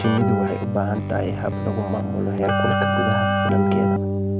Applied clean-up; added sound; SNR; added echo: none; Keyboard (musical); -4 dB; none.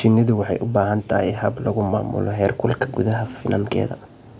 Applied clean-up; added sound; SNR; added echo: none; none; none; none.